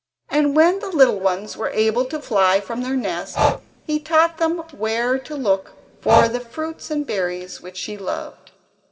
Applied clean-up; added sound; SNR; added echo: none; Breathing; 7 dB; reverberation time 1.1 s.